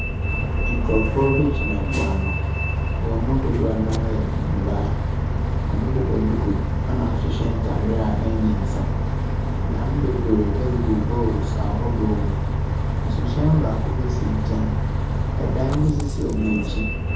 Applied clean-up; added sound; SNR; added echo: none; Bus; -4 dB; reverberation time 0.6 s.